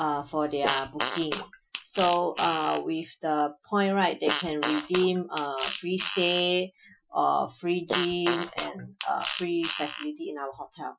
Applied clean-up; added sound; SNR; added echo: classical method Wiener filter.